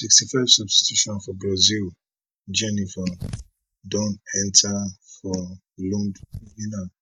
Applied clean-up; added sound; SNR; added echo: neural mask model DeepFilterNet 3.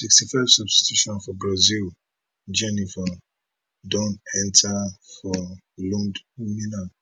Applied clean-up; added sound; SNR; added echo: none; none; none; none.